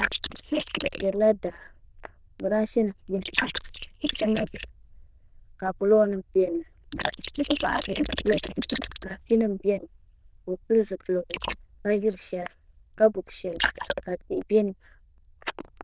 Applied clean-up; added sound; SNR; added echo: neural diffusion model UNIVERSE++.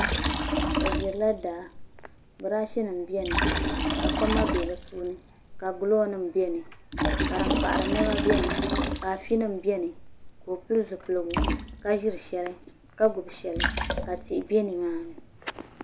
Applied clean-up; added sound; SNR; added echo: none; Liquid; 1 dB; none.